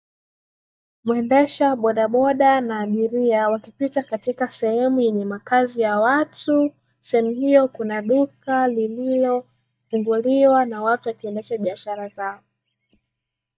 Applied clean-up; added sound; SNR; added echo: neural mask model DeepFilterNet 3.